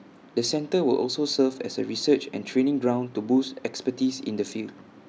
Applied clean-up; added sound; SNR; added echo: none; none; none; none.